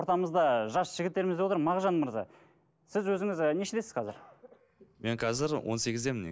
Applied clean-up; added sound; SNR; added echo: none; none; none; none.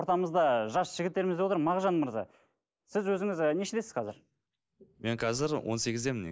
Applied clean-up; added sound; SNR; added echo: neural mask model Resemble Enhance denoiser.